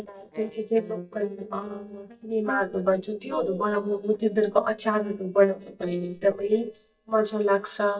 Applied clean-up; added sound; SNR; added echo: neural mask model DeepFilterNet 3.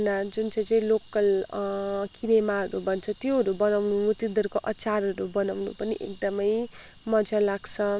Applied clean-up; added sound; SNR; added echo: none; none; none; none.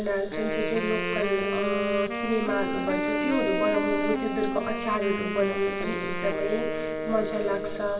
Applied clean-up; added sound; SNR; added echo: none; Wind instrument, woodwind instrument; 2 dB; reverberation time 2.6 s.